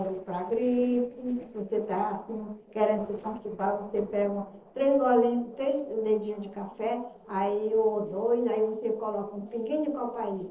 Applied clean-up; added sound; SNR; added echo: neural separator model SepFormer DNS4.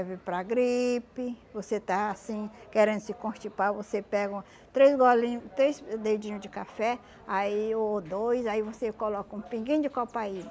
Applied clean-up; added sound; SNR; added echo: none; none; none; none.